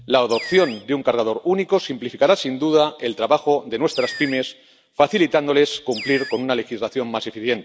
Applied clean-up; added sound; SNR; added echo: none; Animal; 16 dB; none.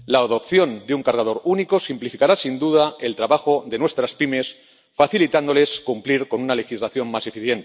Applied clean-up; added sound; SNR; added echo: none; none; none; none.